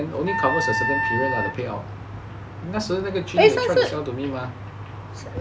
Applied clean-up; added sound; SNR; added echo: none; Wind instrument, woodwind instrument; 1 dB; none.